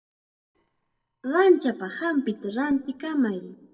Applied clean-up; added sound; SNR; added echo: neural separator model SepFormer DNS4.